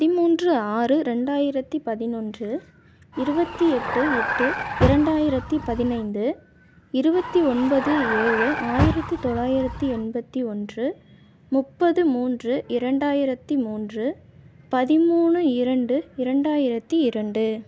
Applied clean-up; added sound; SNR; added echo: none; Vehicle; 4 dB; none.